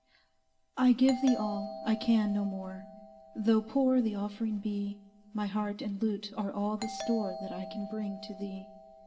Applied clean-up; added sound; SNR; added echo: none; Doorbell; 14 dB; reverberation time 1.0 s.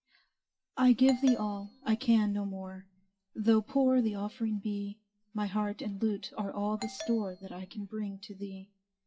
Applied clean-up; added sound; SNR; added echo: classical method WPE with log-MMSE.